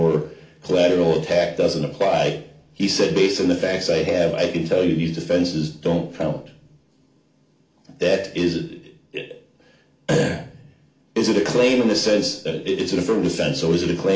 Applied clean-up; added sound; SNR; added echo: none; none; none; reverberation time 0.4 s.